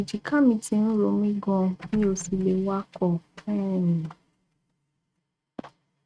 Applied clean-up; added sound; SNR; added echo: neural mask model RNNoise.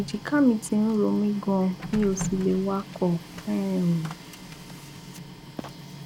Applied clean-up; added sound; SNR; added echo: none; Printer; 13 dB; none.